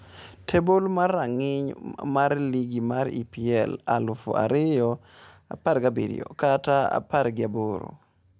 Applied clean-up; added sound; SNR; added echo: none; none; none; none.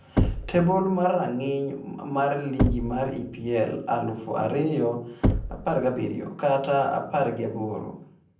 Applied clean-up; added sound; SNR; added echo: none; Knock / Wood; 5 dB; reverberation time 0.6 s.